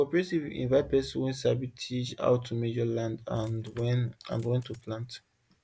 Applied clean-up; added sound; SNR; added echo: none; Coin (dropping); 20 dB; none.